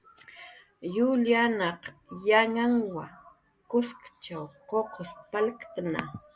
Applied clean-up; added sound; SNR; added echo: none; none; none; none.